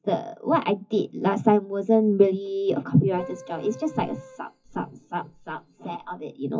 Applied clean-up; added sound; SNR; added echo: classical method WPE with log-MMSE.